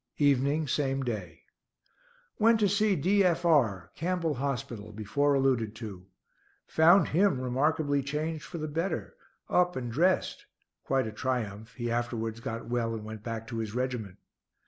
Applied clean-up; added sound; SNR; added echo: none; none; none; none.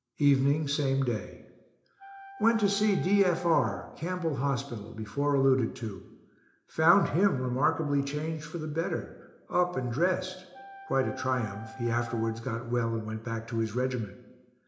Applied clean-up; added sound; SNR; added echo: none; Wind instrument, woodwind instrument; 18 dB; reverberation time 0.8 s.